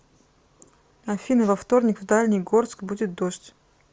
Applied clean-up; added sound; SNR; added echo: none; none; none; none.